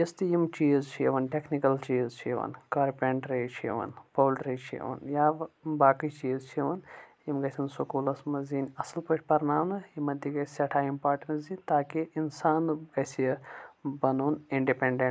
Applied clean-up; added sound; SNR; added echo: none; none; none; none.